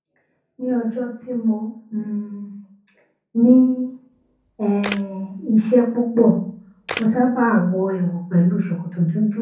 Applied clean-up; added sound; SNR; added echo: none; Camera; 13 dB; reverberation time 0.6 s.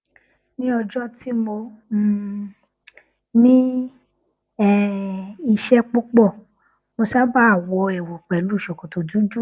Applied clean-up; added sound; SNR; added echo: none; none; none; none.